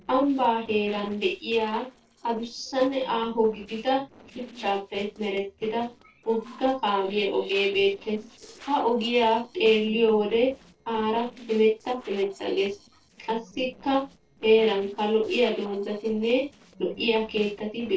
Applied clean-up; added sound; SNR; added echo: neural separator model SepFormer DNS4.